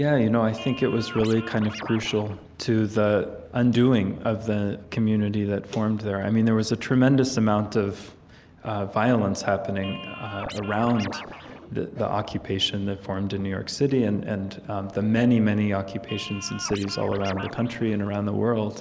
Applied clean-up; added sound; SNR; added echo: none; Scratching (performance technique); 14 dB; none.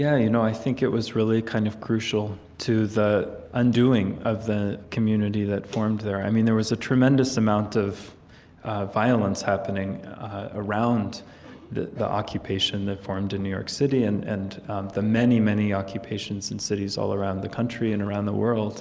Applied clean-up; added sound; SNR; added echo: none; none; none; none.